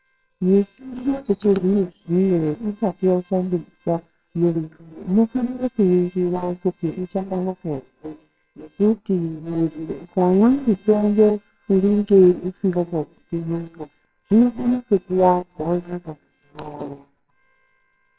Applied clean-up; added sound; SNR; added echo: neural separator model SepFormer WHAMR!.